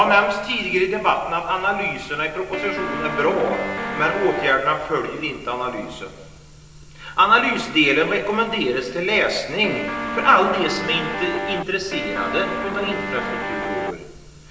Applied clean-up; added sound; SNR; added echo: none; Guitar; 5 dB; reverberation time 1.4 s.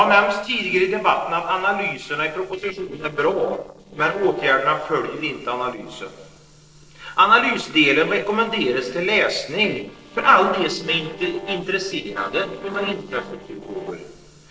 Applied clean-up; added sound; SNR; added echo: neural separator model SepFormer DNS4.